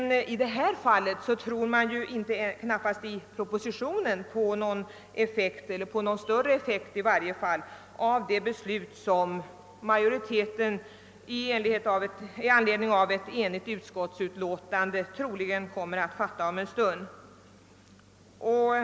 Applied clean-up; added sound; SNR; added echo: none; none; none; none.